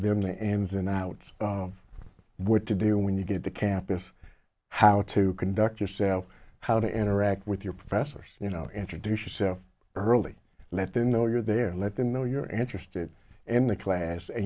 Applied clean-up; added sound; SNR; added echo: none; none; none; none.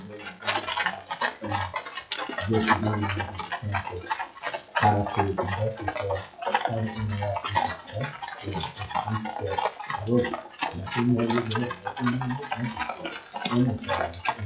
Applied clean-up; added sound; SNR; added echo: classical method WPE with log-MMSE.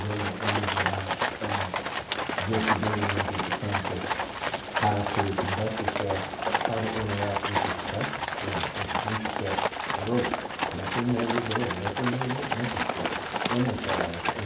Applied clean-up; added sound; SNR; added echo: none; Livestock, farm animals, working animals; -2 dB; reverberation time 0.7 s.